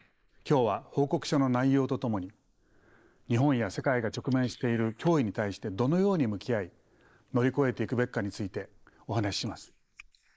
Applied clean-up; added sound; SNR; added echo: neural mask model Resemble Enhance denoiser.